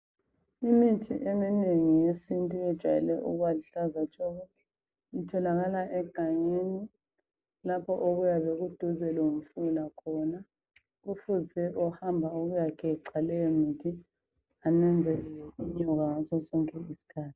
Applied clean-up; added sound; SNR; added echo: none; none; none; none.